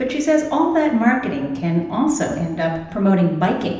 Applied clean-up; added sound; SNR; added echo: none; none; none; reverberation time 0.9 s.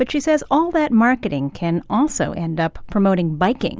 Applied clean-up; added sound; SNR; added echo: none; none; none; none.